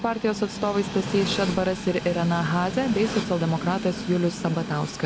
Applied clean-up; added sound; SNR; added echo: none; Train; 7 dB; none.